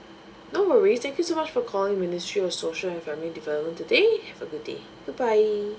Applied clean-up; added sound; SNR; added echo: none; none; none; none.